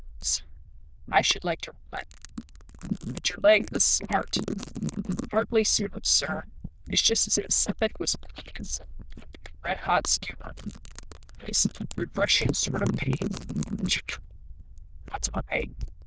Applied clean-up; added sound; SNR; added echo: neural diffusion model UNIVERSE++.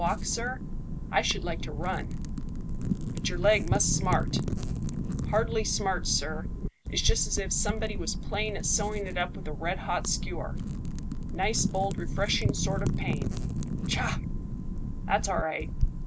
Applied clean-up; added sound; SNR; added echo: none; Wind / Fire; -2 dB; none.